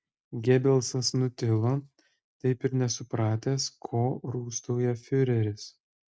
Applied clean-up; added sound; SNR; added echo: none; none; none; none.